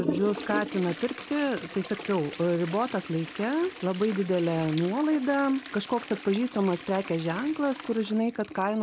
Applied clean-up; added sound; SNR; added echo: none; Toilet flush; 11 dB; none.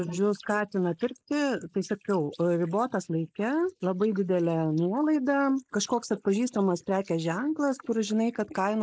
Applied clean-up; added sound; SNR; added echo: neural mask model Resemble Enhance denoiser.